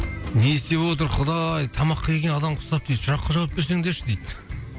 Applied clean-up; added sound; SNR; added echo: none; none; none; none.